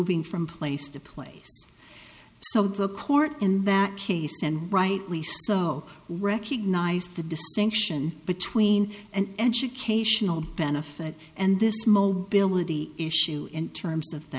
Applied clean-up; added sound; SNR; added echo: none; none; none; none.